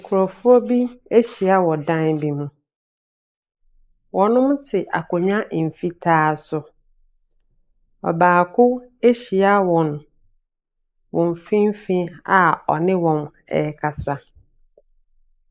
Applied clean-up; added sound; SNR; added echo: neural mask model Resemble Enhance denoiser.